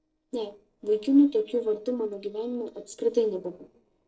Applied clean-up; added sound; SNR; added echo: neural separator model SepFormer DNS4.